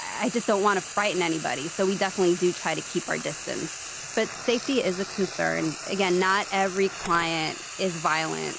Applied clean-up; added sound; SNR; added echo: none; Frying (food); 10 dB; none.